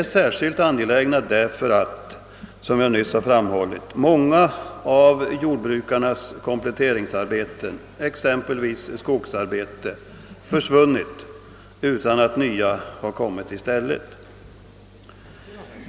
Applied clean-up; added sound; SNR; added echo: none; none; none; none.